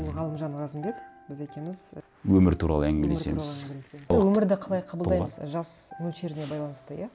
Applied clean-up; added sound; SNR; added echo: none; none; none; none.